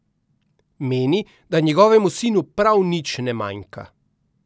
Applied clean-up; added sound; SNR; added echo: none; none; none; none.